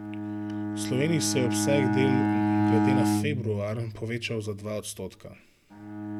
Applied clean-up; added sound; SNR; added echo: none; Bowed string instrument; -2 dB; none.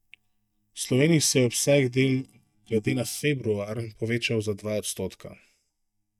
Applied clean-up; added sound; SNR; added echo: neural mask model DeepFilterNet 3.